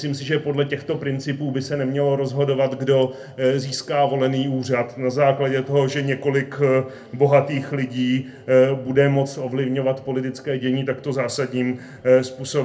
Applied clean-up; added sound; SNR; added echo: none; none; none; reverberation time 0.3 s.